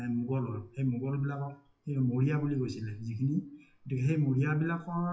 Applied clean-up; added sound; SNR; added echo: classical method WPE with log-MMSE.